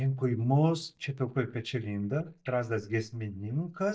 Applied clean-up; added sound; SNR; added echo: neural mask model DeepFilterNet 3.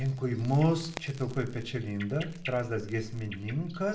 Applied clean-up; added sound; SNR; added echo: none; Crackle; 15 dB; reverberation time 0.4 s.